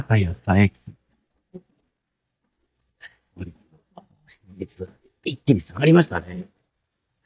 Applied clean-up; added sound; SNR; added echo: neural mask model DeepFilterNet 3.